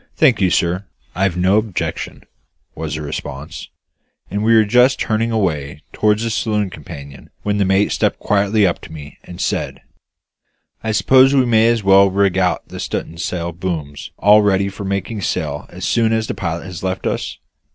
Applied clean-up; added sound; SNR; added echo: none; none; none; none.